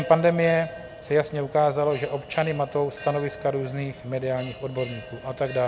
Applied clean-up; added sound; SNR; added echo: none; Bell; 17 dB; none.